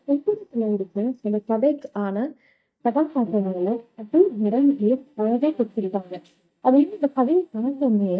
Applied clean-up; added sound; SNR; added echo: neural mask model DeepFilterNet 3.